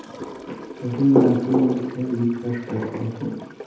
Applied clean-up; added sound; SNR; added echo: none; Toilet flush / Gurgling; 17 dB; reverberation time 0.9 s.